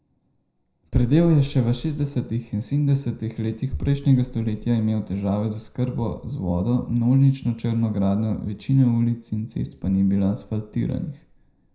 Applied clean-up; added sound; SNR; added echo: none; none; none; reverberation time 0.5 s.